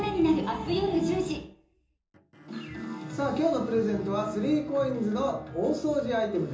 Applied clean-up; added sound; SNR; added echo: none; Bowed string instrument; 16 dB; reverberation time 0.6 s.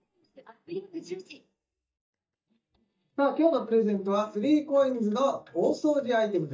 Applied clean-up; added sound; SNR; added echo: neural mask model DeepFilterNet 3.